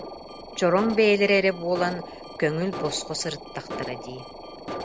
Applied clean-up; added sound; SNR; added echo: none; Alarm; 11 dB; none.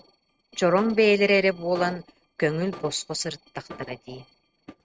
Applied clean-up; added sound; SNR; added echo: neural mask model RNNoise.